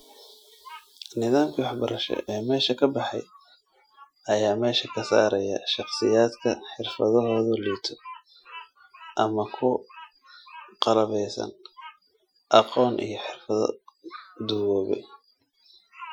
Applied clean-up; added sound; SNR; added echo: classical method Wiener filter.